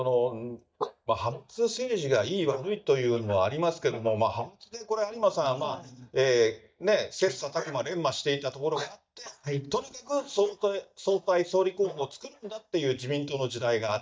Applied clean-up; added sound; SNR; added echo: neural mask model DeepFilterNet 3.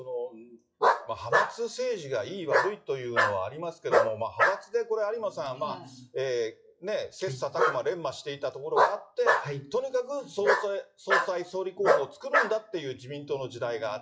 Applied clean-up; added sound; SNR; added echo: classical method WPE with log-MMSE.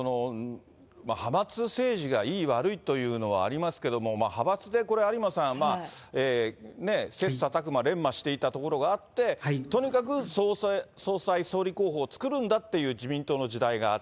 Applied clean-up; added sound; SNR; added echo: none; none; none; none.